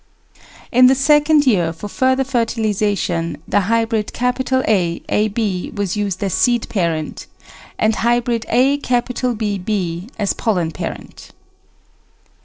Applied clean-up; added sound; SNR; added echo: neural separator model SepFormer DNS4.